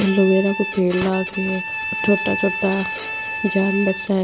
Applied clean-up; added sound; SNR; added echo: none; Bowed string instrument; 7 dB; none.